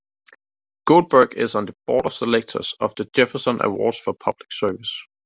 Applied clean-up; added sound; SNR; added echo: none; none; none; none.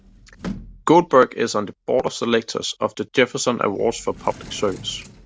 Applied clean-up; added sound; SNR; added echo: none; Sliding door; 19 dB; none.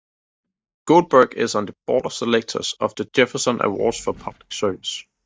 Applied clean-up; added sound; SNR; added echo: neural mask model DeepFilterNet 3.